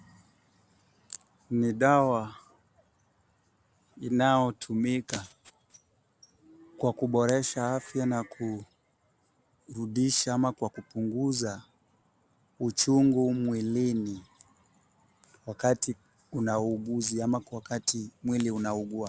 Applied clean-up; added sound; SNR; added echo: none; none; none; none.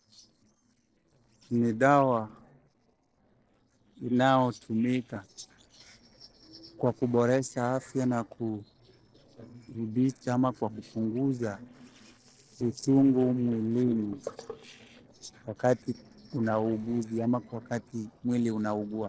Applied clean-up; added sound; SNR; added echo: neural separator model SepFormer DNS4.